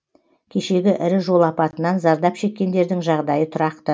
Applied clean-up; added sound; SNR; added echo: none; none; none; none.